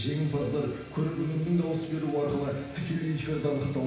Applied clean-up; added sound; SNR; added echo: none; Cowbell; 18 dB; reverberation time 0.9 s.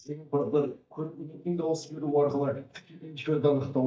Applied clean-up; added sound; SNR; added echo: neural mask model DeepFilterNet 3.